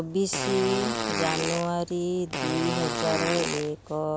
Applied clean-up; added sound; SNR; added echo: none; Fart; 3 dB; none.